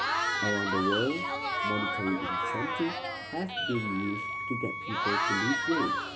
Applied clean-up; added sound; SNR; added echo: none; Crowd / Cheering + Wind instrument, woodwind instrument; -2 dB; none.